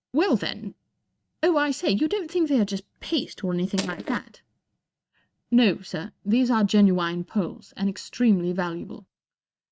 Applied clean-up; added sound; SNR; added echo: neural mask model RNNoise.